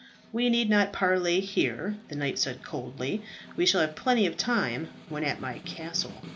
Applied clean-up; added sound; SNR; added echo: none; Snare drum; 20 dB; none.